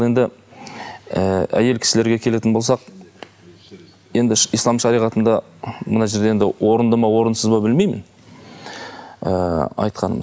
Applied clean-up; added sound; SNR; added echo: none; none; none; none.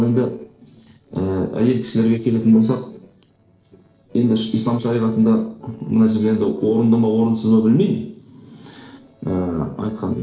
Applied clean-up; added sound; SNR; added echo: neural separator model SepFormer DNS4.